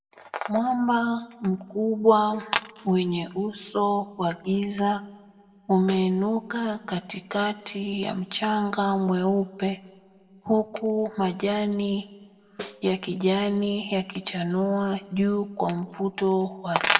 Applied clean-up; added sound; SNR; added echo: none; Snare drum; 19 dB; reverberation time 1.2 s.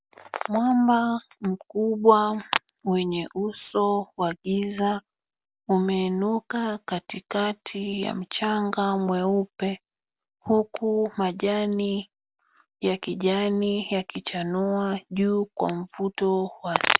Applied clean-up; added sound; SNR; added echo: none; none; none; none.